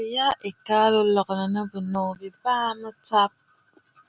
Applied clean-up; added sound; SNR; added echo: none; none; none; none.